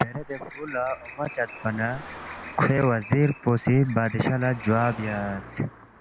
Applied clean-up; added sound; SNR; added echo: none; Bird + Car passing by; 16 dB; none.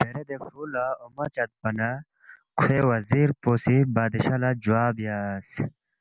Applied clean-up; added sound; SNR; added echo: none; none; none; none.